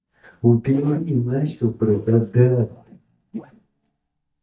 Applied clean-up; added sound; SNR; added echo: neural mask model DeepFilterNet 3.